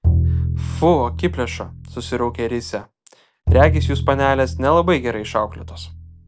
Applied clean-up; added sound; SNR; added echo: none; Bowed string instrument; 1 dB; none.